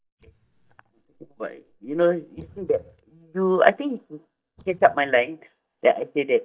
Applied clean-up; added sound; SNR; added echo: neural mask model DeepFilterNet 3.